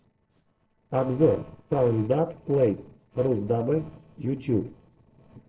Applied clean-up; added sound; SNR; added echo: neural separator model SepFormer DNS4.